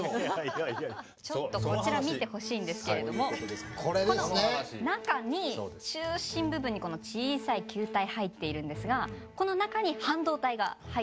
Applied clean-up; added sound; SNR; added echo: none; none; none; none.